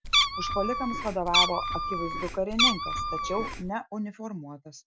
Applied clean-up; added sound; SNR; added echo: none; Meow; -5 dB; none.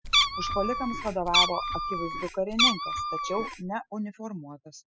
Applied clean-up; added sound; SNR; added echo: classical method spectral subtraction.